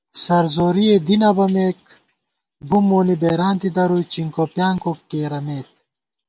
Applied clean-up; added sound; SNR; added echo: none; none; none; none.